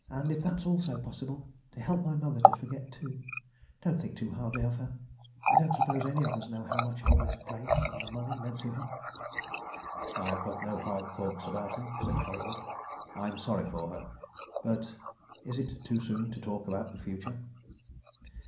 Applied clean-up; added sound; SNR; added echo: none; Water tap, faucet; -1 dB; reverberation time 0.6 s.